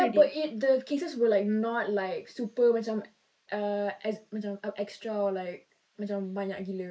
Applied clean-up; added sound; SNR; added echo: neural mask model Resemble Enhance denoiser.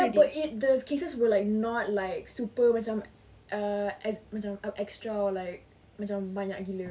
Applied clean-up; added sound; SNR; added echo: none; none; none; none.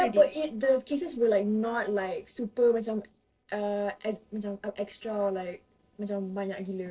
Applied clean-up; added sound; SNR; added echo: neural separator model SepFormer DNS4.